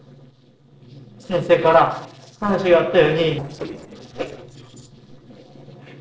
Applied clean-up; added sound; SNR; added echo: neural separator model SepFormer DNS4.